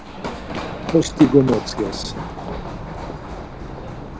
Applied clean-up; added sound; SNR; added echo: none; Run; 7 dB; none.